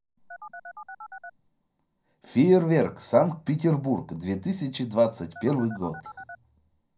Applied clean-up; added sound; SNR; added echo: none; Telephone; 15 dB; reverberation time 0.3 s.